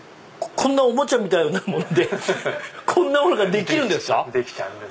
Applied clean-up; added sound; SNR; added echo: none; none; none; none.